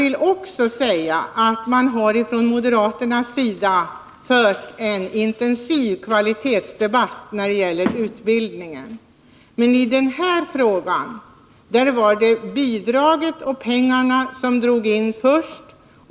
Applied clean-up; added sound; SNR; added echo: none; none; none; none.